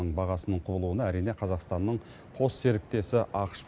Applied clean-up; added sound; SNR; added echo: none; none; none; none.